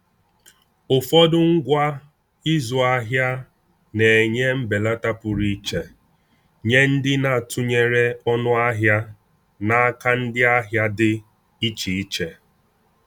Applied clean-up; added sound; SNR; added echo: none; none; none; none.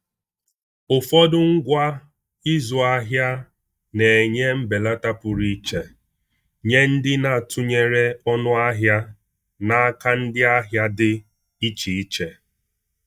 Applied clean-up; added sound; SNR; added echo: neural mask model DeepFilterNet 3.